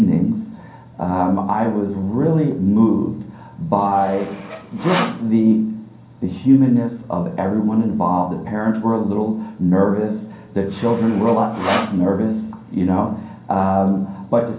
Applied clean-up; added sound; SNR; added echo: none; Sawing; 10 dB; reverberation time 0.6 s.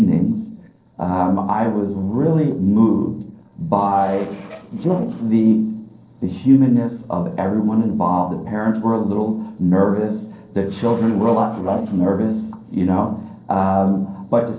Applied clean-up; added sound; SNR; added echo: neural separator model SepFormer DNS4.